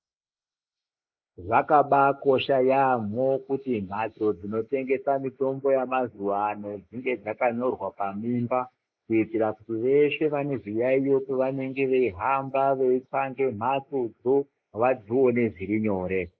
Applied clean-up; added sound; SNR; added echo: neural mask model Resemble Enhance denoiser.